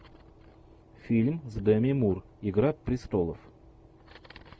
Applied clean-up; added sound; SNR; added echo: none; none; none; none.